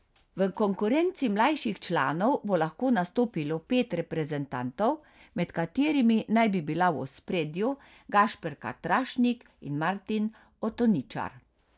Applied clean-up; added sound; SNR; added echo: none; none; none; none.